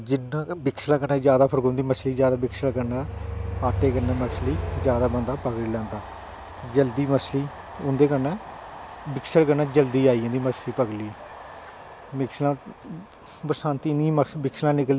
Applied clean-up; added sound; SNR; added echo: none; Train; 11 dB; none.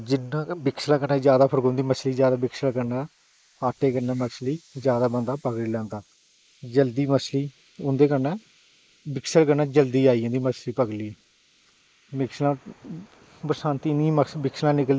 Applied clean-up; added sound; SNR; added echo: neural mask model Resemble Enhance denoiser.